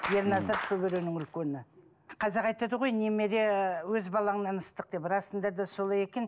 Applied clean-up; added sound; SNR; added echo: none; none; none; none.